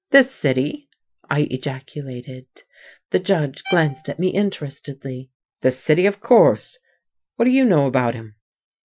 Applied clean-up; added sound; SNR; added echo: classical method Wiener filter.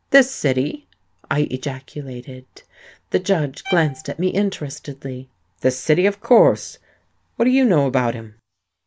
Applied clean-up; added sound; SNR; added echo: none; Bowed string instrument; 18 dB; none.